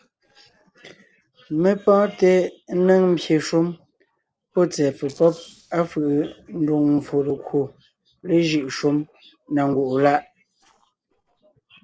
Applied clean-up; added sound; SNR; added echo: neural separator model SepFormer DNS4.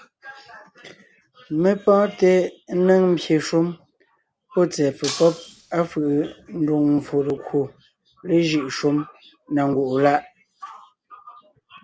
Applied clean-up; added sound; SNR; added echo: none; Shatter; 13 dB; none.